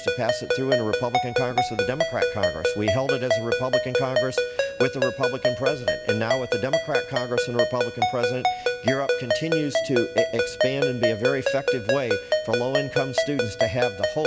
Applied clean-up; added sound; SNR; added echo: none; Ringtone; -3 dB; none.